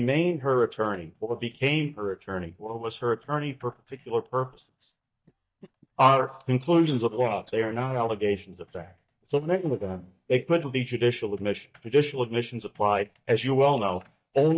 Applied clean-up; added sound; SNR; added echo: neural mask model DeepFilterNet 3.